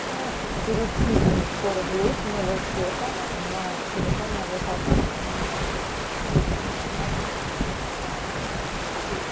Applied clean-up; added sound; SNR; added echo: none; Water; 3 dB; reverberation time 0.2 s.